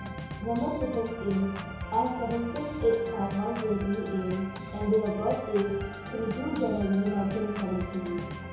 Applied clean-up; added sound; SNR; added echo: none; Organ; 8 dB; reverberation time 1.0 s.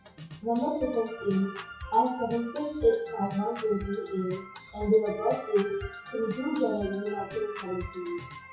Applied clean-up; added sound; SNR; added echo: classical method WPE with log-MMSE.